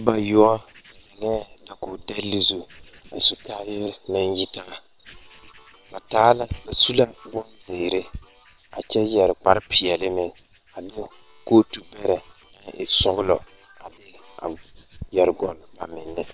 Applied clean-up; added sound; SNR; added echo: neural separator model SepFormer WHAM!.